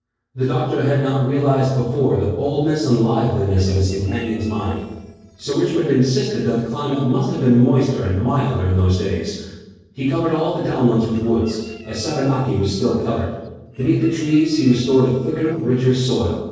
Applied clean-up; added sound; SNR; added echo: neural separator model SepFormer DNS4.